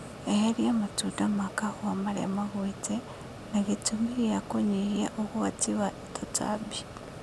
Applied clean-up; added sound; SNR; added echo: none; Mechanisms; 13 dB; none.